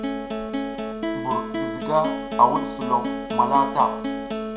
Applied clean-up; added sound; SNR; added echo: none; Acoustic guitar; 3 dB; reverberation time 0.6 s.